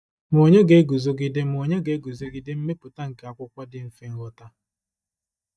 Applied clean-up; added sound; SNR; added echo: neural mask model DeepFilterNet 3.